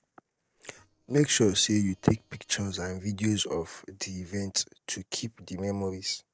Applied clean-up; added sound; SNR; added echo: neural separator model SepFormer DNS4.